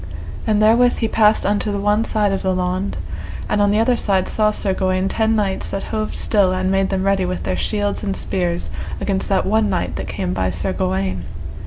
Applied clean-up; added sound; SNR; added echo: none; none; none; none.